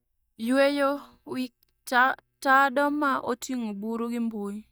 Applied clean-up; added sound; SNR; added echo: neural mask model DeepFilterNet 3.